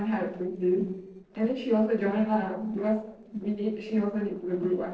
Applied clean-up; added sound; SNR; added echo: neural separator model SepFormer DNS4.